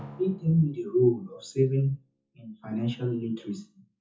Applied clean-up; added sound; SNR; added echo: classical method WPE with log-MMSE.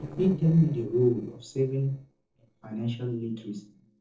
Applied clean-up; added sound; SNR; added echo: neural separator model SepFormer DNS4.